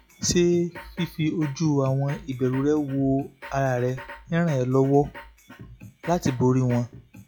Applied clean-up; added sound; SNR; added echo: classical method log-MMSE.